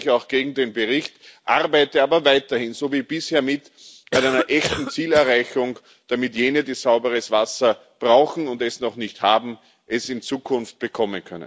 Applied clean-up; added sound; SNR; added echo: none; Cough; 6 dB; none.